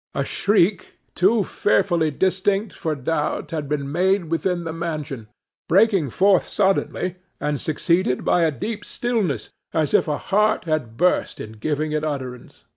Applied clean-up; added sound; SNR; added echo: none; none; none; none.